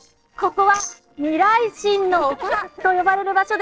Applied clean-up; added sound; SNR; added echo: neural separator model SepFormer DNS4.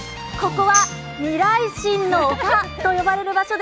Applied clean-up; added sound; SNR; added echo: none; Tambourine; 9 dB; none.